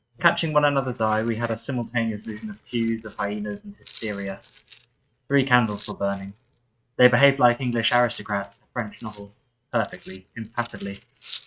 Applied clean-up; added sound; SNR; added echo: neural mask model RNNoise.